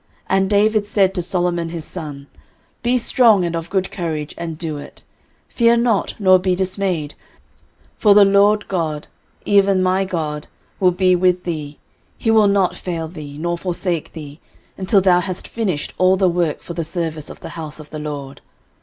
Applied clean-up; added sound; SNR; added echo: none; none; none; none.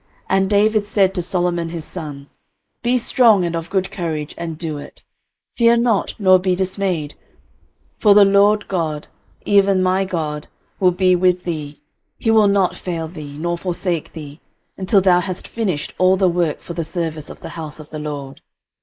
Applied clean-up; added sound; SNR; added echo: neural mask model Resemble Enhance denoiser.